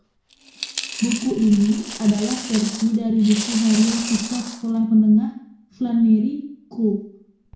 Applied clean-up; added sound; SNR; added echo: none; Coin (dropping); 13 dB; reverberation time 0.6 s.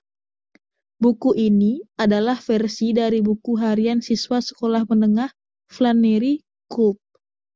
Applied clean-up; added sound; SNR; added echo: none; none; none; none.